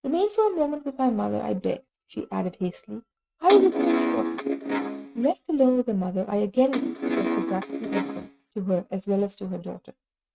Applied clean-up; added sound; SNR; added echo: neural mask model RNNoise.